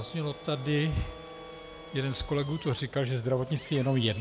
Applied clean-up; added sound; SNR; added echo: none; Drill + Bowed string instrument; 17 dB; none.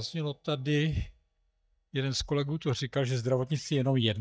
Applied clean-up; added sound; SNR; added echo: neural mask model DeepFilterNet 3.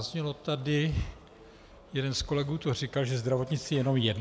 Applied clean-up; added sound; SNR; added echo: none; none; none; none.